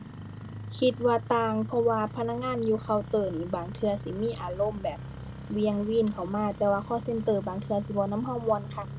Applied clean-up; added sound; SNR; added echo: none; Engine starting; 11 dB; none.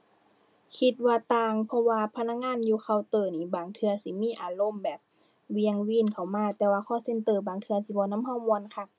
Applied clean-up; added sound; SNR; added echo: none; none; none; none.